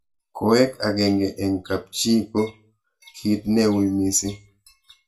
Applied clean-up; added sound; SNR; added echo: none; none; none; reverberation time 0.2 s.